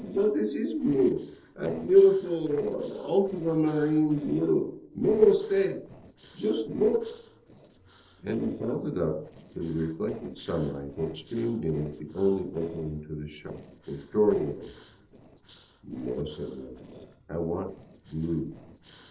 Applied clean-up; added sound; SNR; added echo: neural separator model SepFormer DNS4.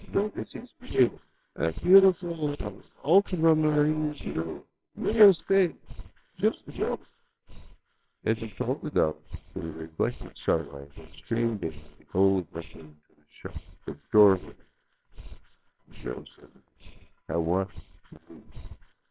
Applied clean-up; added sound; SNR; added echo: neural separator model SepFormer WHAMR!.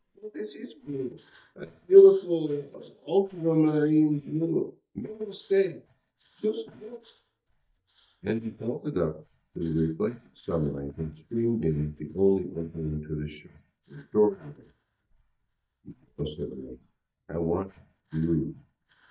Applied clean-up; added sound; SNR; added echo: neural mask model DeepFilterNet 3.